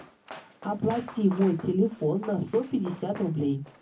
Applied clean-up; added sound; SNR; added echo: none; Run; 18 dB; reverberation time 0.3 s.